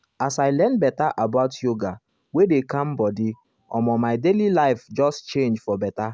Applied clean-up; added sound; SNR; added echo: none; none; none; none.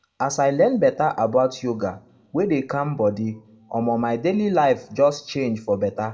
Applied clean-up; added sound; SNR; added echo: none; none; none; reverberation time 0.3 s.